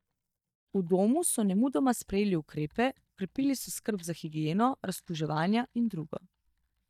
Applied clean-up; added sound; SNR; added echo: neural mask model DeepFilterNet 3.